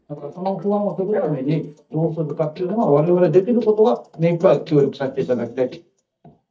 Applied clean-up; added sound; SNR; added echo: neural mask model DeepFilterNet 3.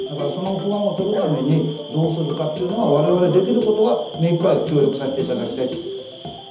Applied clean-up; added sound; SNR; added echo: none; Bark / Cricket; 12 dB; reverberation time 1.2 s.